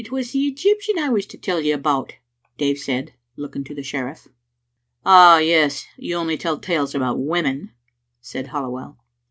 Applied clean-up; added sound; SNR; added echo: none; none; none; none.